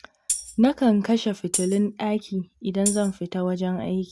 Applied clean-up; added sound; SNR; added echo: none; Tambourine; 9 dB; none.